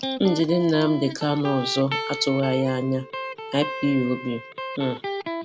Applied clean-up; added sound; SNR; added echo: none; Electric guitar; 8 dB; none.